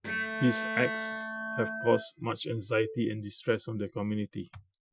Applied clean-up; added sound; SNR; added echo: classical method Wiener filter.